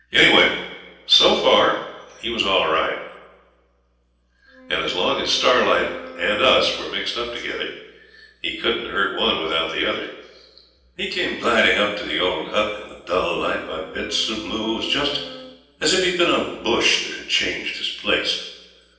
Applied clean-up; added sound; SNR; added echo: neural separator model SepFormer DNS4.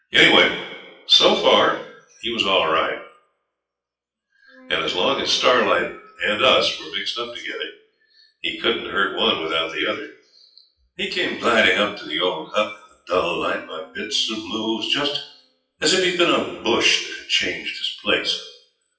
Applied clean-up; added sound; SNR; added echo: classical method WPE with log-MMSE.